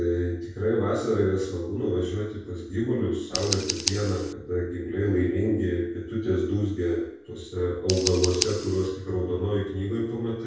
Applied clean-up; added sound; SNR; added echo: none; Scissors; 11 dB; reverberation time 0.6 s.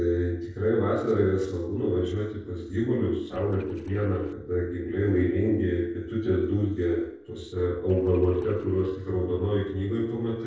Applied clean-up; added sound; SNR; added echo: neural separator model SepFormer DNS4.